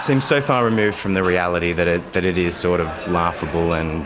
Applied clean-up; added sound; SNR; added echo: none; none; none; none.